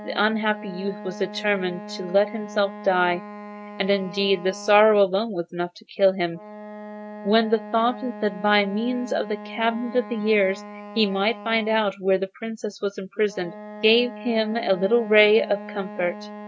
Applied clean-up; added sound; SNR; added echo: none; Wind instrument, woodwind instrument; 14 dB; none.